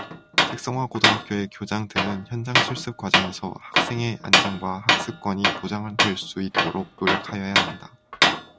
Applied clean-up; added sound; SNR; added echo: none; Tools; -5 dB; none.